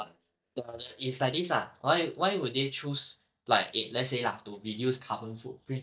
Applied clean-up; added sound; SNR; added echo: neural mask model DeepFilterNet 3.